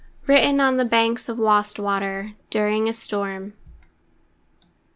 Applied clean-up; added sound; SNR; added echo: none; none; none; none.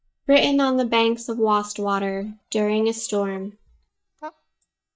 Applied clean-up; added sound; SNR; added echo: neural mask model DeepFilterNet 3.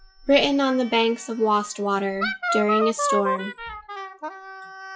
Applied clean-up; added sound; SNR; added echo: classical method WPE with log-MMSE.